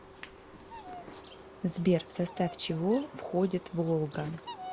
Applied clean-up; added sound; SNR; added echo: none; Bird vocalization, bird call, bird song; 17 dB; none.